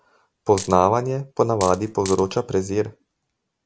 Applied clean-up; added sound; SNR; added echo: none; Coin (dropping); 13 dB; none.